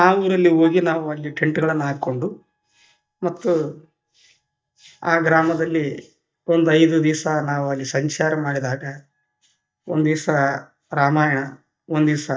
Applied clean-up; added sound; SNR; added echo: neural mask model DeepFilterNet 3.